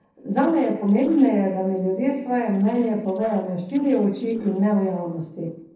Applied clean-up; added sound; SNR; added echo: neural separator model SepFormer DNS4.